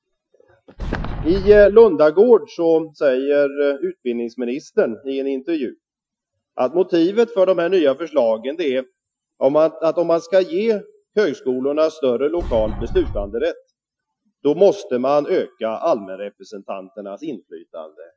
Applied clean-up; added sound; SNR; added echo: classical method Wiener filter.